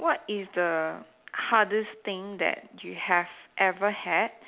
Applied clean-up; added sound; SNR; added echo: none; none; none; none.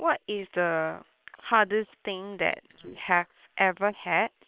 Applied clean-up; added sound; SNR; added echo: neural separator model SepFormer WHAM!.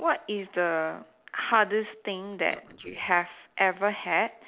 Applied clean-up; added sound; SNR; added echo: neural separator model SepFormer DNS4.